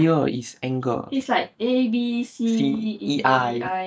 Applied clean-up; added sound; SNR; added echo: neural mask model DeepFilterNet 3.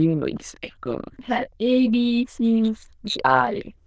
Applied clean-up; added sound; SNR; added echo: neural diffusion model UNIVERSE++.